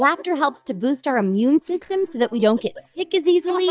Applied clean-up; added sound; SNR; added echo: neural mask model DeepFilterNet 3.